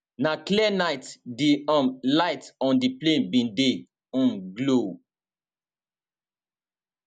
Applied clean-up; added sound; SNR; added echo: none; none; none; none.